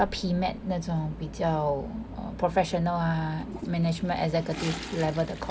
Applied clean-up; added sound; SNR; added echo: none; Toilet flush; 16 dB; none.